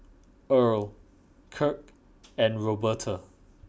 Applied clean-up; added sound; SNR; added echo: none; none; none; none.